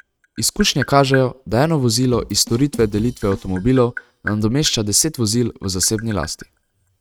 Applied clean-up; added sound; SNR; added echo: neural mask model RNNoise.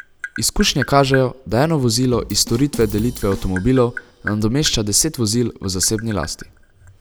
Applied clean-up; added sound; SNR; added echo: none; Tap + Bass drum / Drum kit; 15 dB; none.